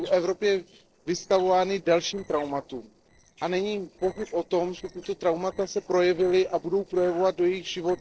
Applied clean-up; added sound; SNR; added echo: neural separator model SepFormer DNS4.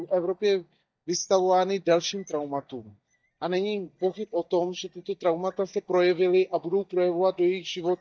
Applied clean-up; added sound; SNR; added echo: neural mask model DeepFilterNet 3.